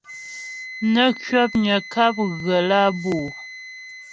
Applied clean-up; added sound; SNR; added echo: none; Wind instrument, woodwind instrument; 15 dB; none.